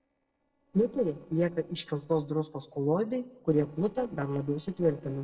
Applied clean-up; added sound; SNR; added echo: neural separator model SepFormer DNS4.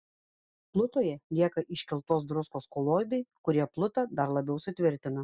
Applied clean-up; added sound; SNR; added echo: none; none; none; none.